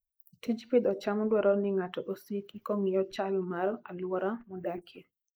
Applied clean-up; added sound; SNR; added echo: neural mask model Resemble Enhance denoiser.